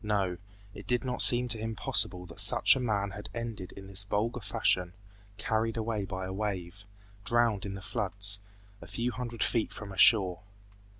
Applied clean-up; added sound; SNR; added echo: none; none; none; none.